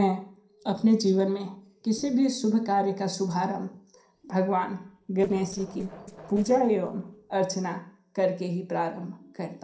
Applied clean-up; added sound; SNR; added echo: neural separator model SepFormer DNS4.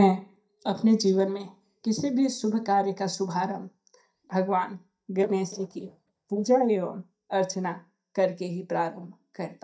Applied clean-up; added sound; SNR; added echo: neural mask model DeepFilterNet 3.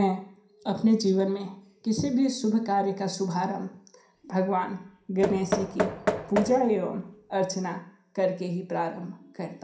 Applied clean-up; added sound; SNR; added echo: none; Knock; 5 dB; reverberation time 0.5 s.